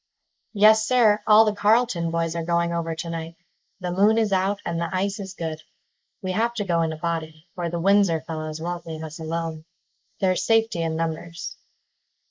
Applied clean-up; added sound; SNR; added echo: neural mask model Resemble Enhance denoiser.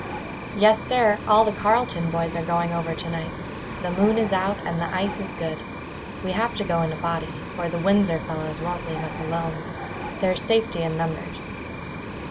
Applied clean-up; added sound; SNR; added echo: none; Cricket; 7 dB; none.